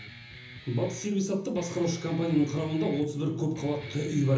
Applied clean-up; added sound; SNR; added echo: none; Guitar; 17 dB; reverberation time 0.7 s.